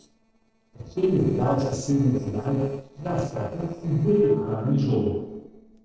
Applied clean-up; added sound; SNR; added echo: neural separator model SepFormer DNS4.